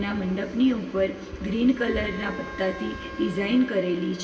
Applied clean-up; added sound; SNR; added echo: none; Wind instrument, woodwind instrument; 18 dB; reverberation time 1.9 s.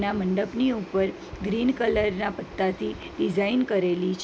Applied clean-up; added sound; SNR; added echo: none; none; none; none.